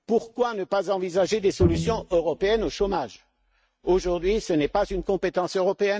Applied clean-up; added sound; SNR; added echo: neural mask model RNNoise.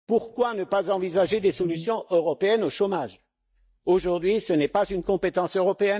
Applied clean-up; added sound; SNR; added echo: neural mask model DeepFilterNet 3.